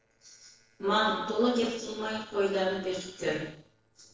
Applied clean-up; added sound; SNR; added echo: neural separator model SepFormer DNS4.